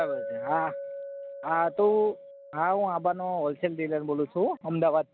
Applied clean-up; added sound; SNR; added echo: none; Chink, clink; 13 dB; none.